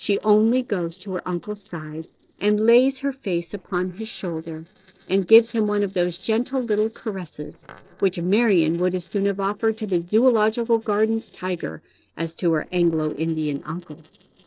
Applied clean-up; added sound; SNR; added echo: neural separator model SepFormer DNS4.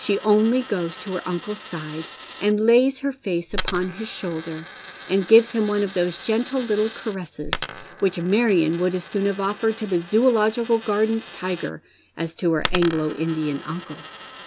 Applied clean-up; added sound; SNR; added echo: none; Coin (dropping); 13 dB; none.